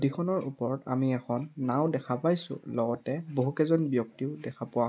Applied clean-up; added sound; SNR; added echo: none; none; none; none.